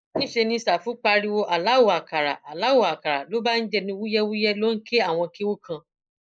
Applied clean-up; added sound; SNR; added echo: neural mask model Resemble Enhance denoiser.